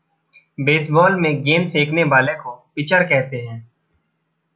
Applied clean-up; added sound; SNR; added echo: none; none; none; none.